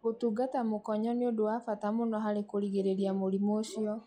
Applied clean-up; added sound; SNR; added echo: classical method log-MMSE.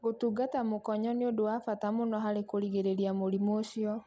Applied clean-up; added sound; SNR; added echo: none; none; none; none.